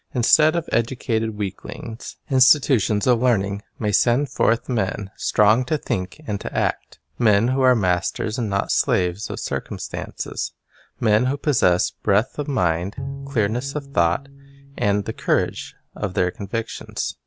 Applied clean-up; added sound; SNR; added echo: none; Bowed string instrument; 13 dB; none.